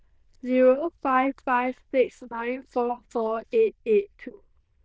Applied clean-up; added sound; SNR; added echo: neural diffusion model UNIVERSE++.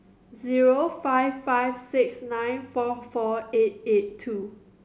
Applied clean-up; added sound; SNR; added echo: none; none; none; none.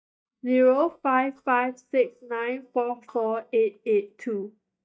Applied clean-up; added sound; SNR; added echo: neural mask model DeepFilterNet 3.